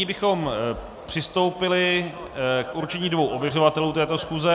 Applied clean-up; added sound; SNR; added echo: none; none; none; none.